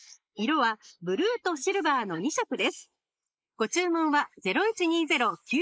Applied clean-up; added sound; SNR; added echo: neural mask model Resemble Enhance denoiser.